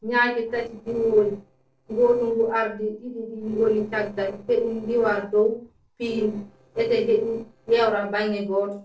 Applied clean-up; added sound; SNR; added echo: neural separator model SepFormer DNS4.